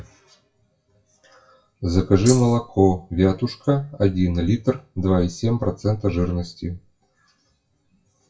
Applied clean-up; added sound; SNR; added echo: classical method WPE with log-MMSE.